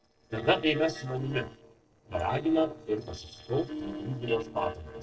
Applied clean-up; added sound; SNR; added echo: neural separator model SepFormer DNS4.